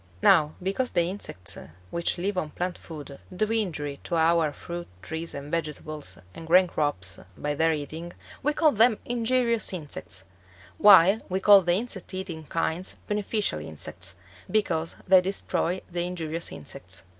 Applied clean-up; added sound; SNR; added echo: none; none; none; none.